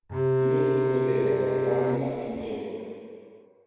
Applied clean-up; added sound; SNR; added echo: none; Bowed string instrument; -5 dB; reverberation time 2.2 s.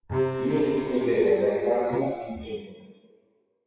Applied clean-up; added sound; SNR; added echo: classical method WPE with log-MMSE.